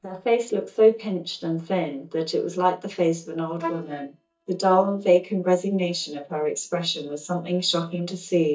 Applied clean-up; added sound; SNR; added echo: neural mask model DeepFilterNet 3.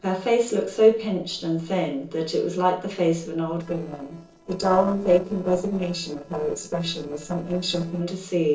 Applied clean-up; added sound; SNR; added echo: neural separator model SepFormer DNS4.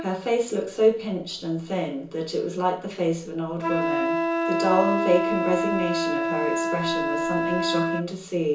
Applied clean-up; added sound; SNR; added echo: none; Wind instrument, woodwind instrument; 1 dB; reverberation time 0.7 s.